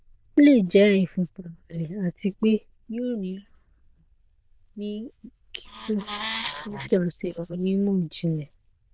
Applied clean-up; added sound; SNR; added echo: neural diffusion model UNIVERSE++.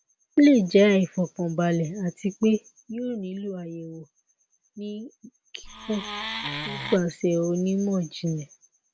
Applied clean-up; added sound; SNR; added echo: none; Wood; 8 dB; none.